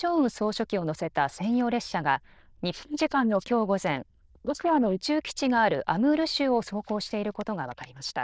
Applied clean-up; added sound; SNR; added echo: neural diffusion model UNIVERSE++.